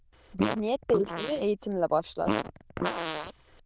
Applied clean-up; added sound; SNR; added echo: neural diffusion model UNIVERSE++.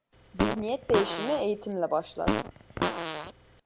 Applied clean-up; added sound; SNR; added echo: none; Fart; 1 dB; none.